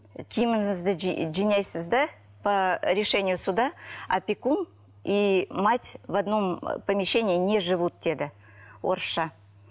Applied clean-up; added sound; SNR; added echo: none; none; none; none.